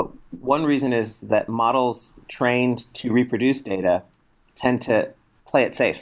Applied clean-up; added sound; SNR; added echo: none; none; none; none.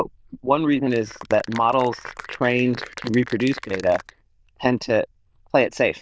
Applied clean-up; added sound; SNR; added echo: neural diffusion model UNIVERSE++.